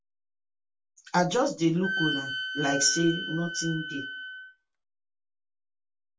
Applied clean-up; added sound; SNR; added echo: none; Wind instrument, woodwind instrument; 4 dB; reverberation time 0.1 s.